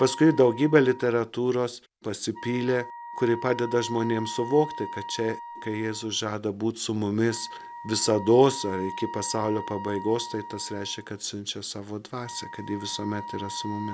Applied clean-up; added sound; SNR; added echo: none; Wind instrument, woodwind instrument; 13 dB; none.